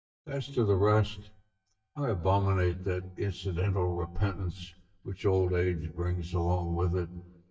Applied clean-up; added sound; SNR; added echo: neural mask model DeepFilterNet 3.